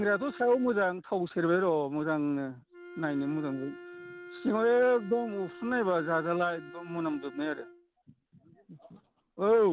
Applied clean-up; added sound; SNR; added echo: none; Wind instrument, woodwind instrument; 19 dB; none.